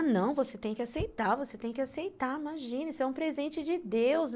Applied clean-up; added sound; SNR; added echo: none; none; none; none.